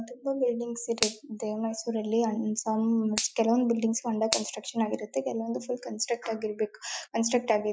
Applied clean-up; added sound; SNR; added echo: classical method Wiener filter.